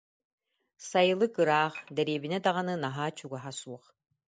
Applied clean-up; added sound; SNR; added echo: neural mask model Resemble Enhance denoiser.